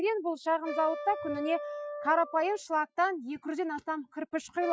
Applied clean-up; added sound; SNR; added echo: classical method Wiener filter.